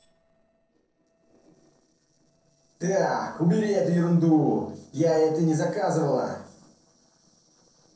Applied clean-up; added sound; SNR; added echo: neural separator model SepFormer DNS4.